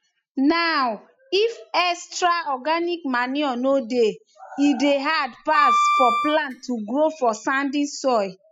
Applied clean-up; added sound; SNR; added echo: classical method spectral subtraction.